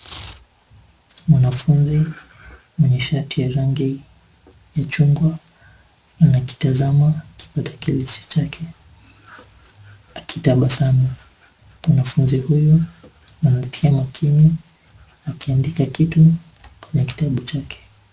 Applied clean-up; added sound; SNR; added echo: none; none; none; none.